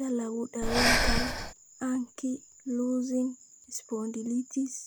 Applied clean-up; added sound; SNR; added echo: none; Breathing; -3 dB; none.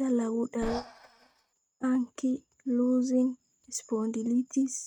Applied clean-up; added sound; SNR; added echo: neural mask model RNNoise.